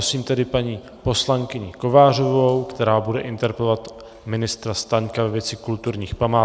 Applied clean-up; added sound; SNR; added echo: none; none; none; none.